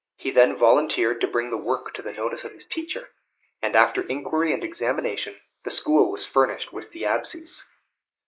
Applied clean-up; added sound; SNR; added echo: neural mask model Resemble Enhance denoiser.